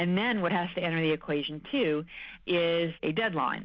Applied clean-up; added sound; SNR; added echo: none; none; none; none.